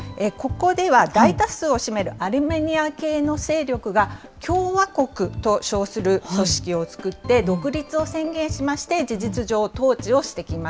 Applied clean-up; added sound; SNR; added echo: none; none; none; none.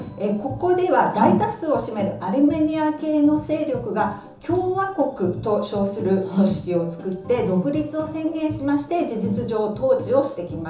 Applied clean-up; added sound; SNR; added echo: none; none; none; reverberation time 1.2 s.